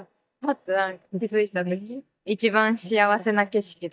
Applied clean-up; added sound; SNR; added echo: neural mask model DeepFilterNet 3.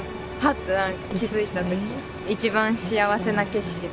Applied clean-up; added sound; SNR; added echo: none; Rain; 9 dB; none.